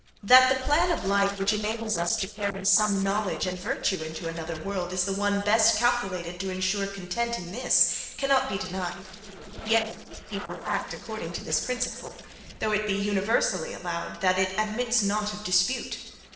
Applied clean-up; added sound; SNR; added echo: neural separator model SepFormer DNS4.